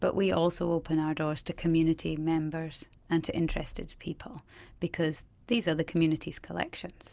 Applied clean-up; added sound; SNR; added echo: none; none; none; none.